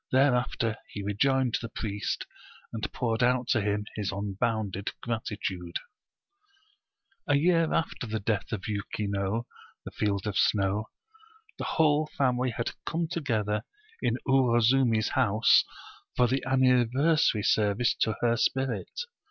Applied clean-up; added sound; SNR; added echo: none; none; none; none.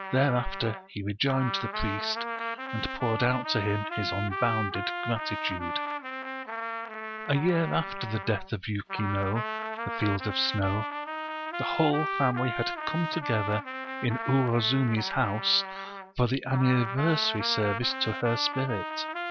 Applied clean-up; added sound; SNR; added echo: none; Trumpet; 5 dB; none.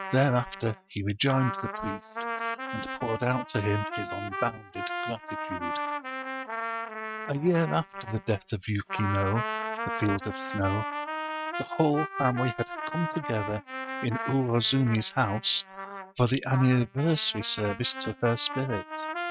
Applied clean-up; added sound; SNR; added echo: neural mask model RNNoise.